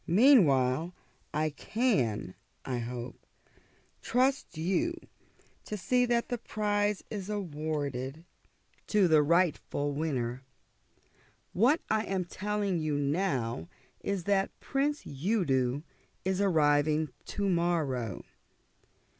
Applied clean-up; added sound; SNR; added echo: none; none; none; none.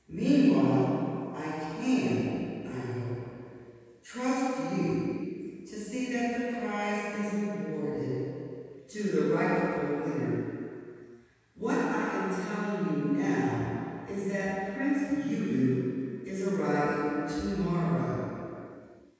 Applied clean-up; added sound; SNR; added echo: none; none; none; reverberation time 2.1 s.